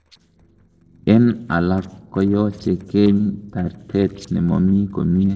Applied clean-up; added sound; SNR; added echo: neural separator model SepFormer DNS4.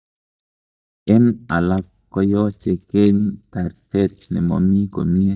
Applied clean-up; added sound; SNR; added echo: neural mask model DeepFilterNet 3.